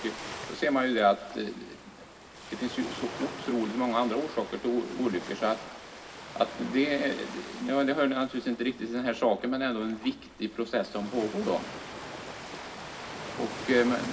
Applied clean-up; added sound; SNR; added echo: none; Ocean; 12 dB; reverberation time 0.4 s.